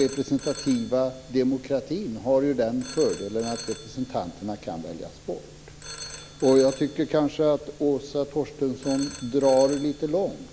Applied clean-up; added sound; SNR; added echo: none; Telephone; 15 dB; none.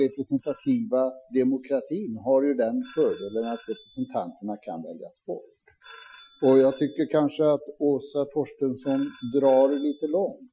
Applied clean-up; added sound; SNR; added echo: classical method Wiener filter.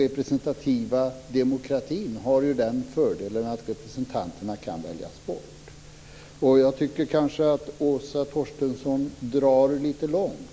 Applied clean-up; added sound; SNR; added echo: none; none; none; none.